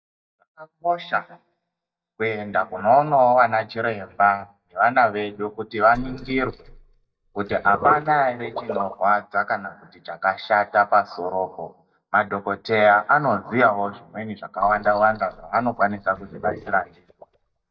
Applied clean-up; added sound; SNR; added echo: neural mask model DeepFilterNet 3.